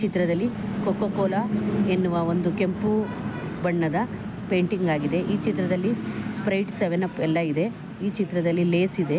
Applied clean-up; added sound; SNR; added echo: none; none; none; none.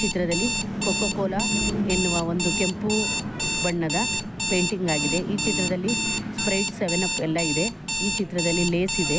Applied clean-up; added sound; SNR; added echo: none; Alarm; 2 dB; none.